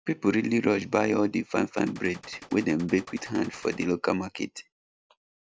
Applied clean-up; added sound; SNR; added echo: none; Gunshot, gunfire; 20 dB; none.